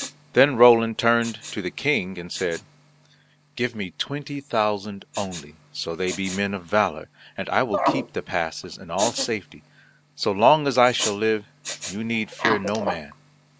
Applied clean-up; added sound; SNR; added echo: none; Respiratory sounds; 10 dB; none.